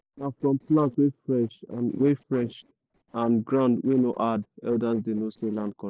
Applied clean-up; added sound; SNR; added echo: neural separator model SepFormer DNS4.